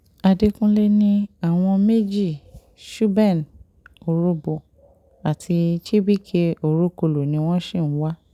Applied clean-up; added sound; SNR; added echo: none; none; none; none.